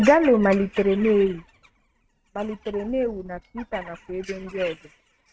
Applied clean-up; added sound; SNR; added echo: neural mask model RNNoise.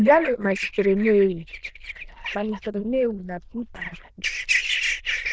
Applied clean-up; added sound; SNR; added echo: neural diffusion model UNIVERSE++.